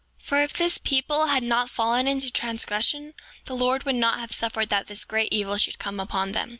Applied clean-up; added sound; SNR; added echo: none; none; none; none.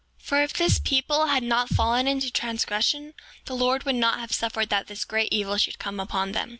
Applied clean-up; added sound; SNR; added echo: none; Thump, thud; 5 dB; none.